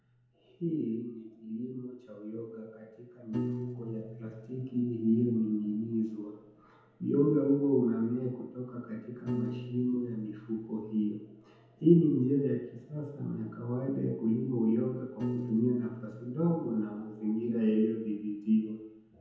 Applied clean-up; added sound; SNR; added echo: none; Piano; 13 dB; reverberation time 0.9 s.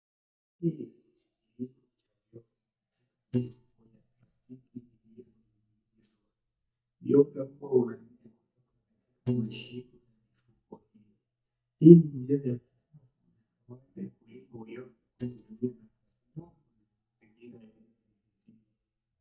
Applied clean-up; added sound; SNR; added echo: neural mask model DeepFilterNet 3.